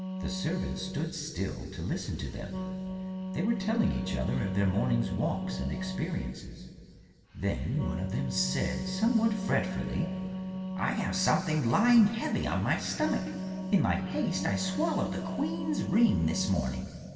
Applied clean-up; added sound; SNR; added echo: none; Wind instrument, woodwind instrument; 6 dB; reverberation time 2.4 s.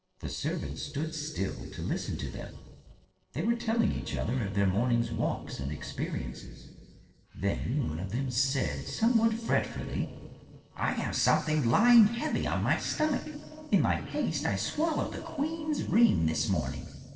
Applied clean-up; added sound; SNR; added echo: neural separator model SepFormer DNS4.